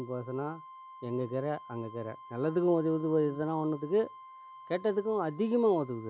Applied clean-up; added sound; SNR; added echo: none; Wind instrument, woodwind instrument; 18 dB; none.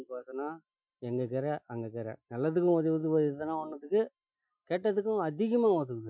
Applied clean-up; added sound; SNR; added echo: classical method Wiener filter.